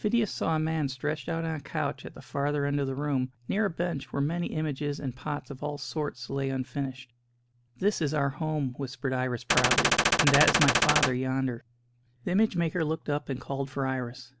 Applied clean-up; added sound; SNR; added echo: none; Gunshot, gunfire; -5 dB; none.